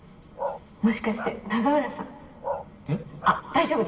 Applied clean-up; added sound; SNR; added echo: none; Bark; 9 dB; reverberation time 2.0 s.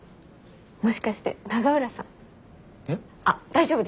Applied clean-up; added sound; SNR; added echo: none; none; none; none.